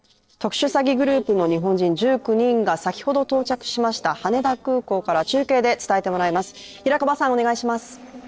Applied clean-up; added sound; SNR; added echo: neural separator model SepFormer DNS4.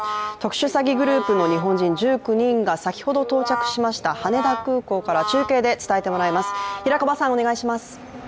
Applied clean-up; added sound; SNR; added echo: none; Brass instrument; 9 dB; none.